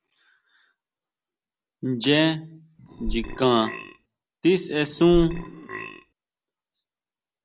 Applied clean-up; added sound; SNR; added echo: none; Burping, eructation; 7 dB; none.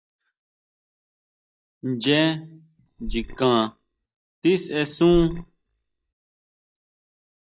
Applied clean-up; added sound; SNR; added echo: neural mask model DeepFilterNet 3.